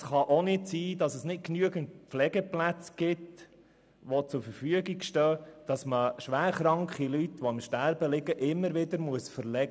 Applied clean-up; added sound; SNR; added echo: none; none; none; none.